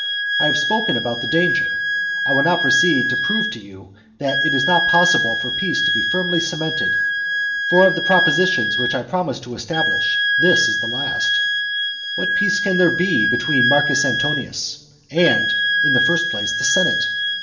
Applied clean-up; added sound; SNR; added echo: none; Wind instrument, woodwind instrument; -3 dB; reverberation time 1.1 s.